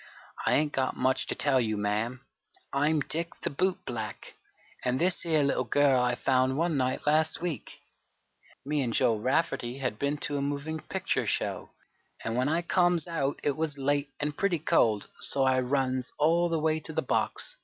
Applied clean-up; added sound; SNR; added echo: none; none; none; none.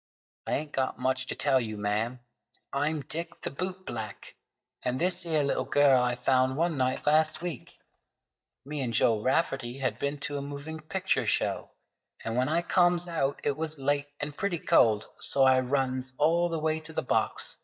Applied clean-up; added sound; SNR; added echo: neural mask model DeepFilterNet 3.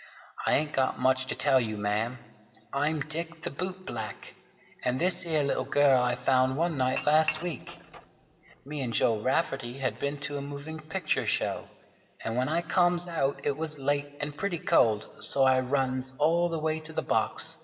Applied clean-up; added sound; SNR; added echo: none; Dishes, pots, and pans / Chink, clink; 12 dB; reverberation time 1.6 s.